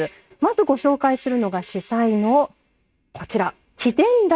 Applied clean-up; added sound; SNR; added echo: neural mask model RNNoise.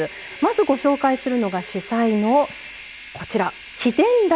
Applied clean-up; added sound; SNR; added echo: none; Train; 17 dB; none.